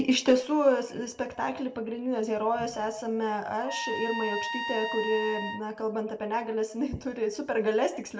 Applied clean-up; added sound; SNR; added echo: none; Trumpet; 6 dB; reverberation time 0.5 s.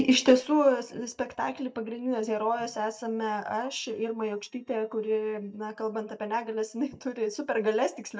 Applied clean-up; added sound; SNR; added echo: neural mask model DeepFilterNet 3.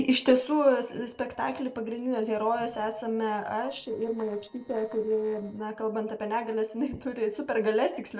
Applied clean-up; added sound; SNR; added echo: neural separator model SepFormer DNS4.